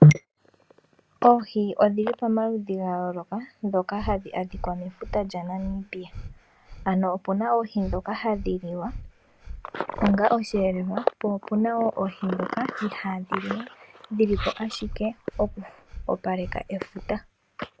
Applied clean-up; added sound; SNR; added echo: none; Breathing; 13 dB; none.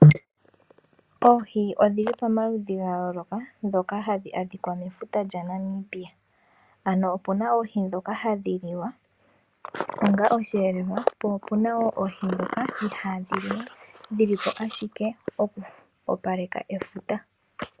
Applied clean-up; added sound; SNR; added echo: none; none; none; none.